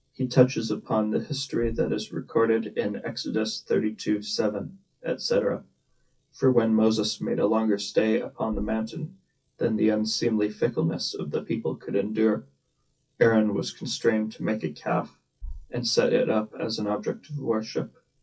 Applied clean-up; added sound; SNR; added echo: classical method WPE with log-MMSE.